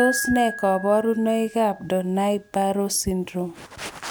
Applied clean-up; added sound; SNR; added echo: none; Piano; 13 dB; none.